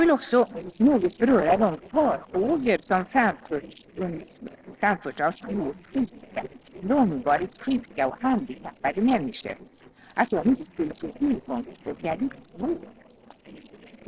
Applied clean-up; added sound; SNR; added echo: neural separator model SepFormer DNS4.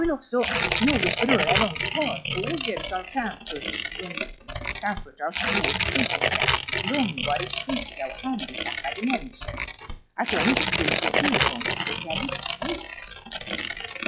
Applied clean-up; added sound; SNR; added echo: classical method log-MMSE.